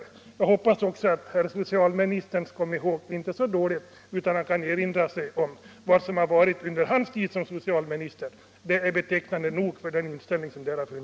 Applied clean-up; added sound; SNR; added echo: none; none; none; none.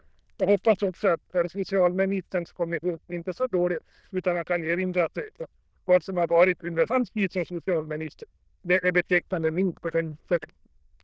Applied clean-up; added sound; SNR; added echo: neural diffusion model UNIVERSE++.